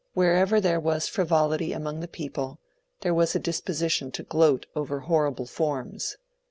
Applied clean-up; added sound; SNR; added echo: none; none; none; none.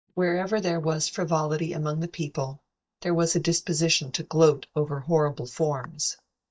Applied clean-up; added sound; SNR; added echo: neural mask model DeepFilterNet 3.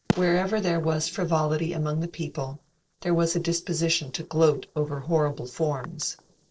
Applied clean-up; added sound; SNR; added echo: neural separator model SepFormer DNS4.